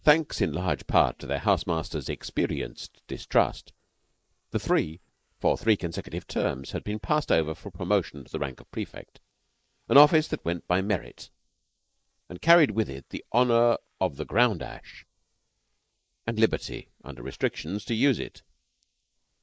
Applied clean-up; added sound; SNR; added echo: neural mask model Resemble Enhance denoiser.